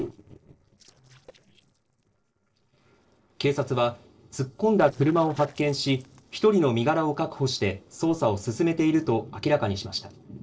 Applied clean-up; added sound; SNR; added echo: neural separator model SepFormer DNS4.